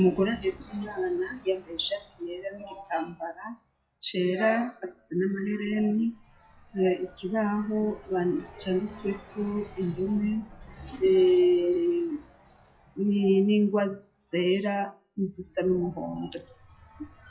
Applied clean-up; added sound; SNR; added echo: classical method WPE with log-MMSE.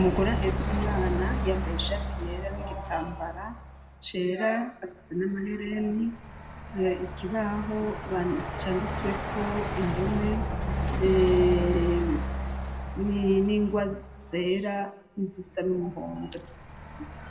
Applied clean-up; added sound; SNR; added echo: none; Truck; 4 dB; reverberation time 0.8 s.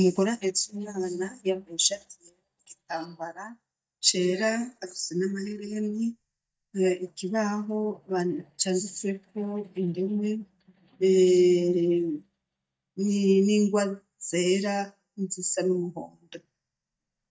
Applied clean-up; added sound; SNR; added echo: neural mask model DeepFilterNet 3.